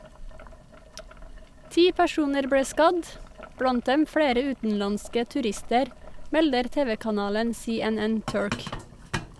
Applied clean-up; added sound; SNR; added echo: none; Boiling; 14 dB; none.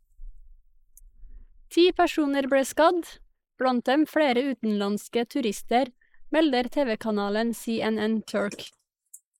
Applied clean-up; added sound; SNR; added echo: neural mask model Resemble Enhance denoiser.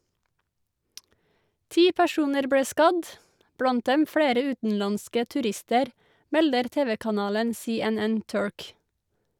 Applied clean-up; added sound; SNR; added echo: none; none; none; none.